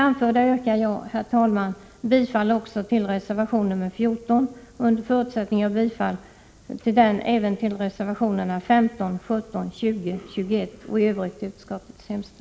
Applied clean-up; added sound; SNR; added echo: none; none; none; none.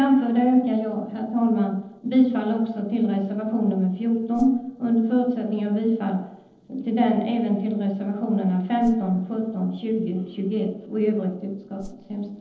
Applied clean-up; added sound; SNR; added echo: neural separator model SepFormer DNS4.